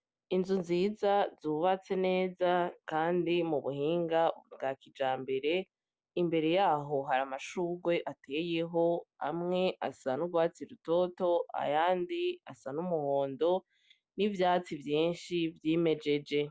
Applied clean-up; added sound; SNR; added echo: none; none; none; none.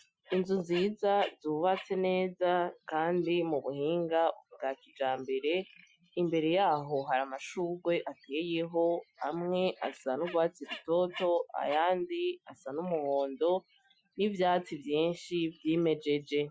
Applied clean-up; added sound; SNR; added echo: classical method Wiener filter.